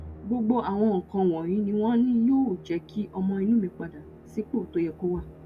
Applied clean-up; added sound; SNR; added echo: none; Musical instrument; 20 dB; none.